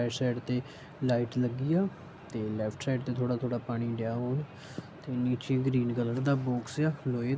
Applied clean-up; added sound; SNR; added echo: none; none; none; none.